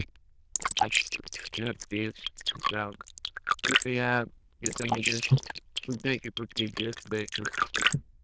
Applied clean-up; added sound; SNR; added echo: neural diffusion model UNIVERSE++.